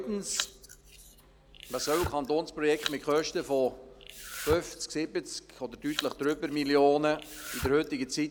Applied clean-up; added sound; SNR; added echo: none; Domestic sounds, home sounds; 11 dB; none.